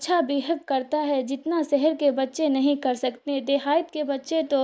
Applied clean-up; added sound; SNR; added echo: neural mask model Resemble Enhance denoiser.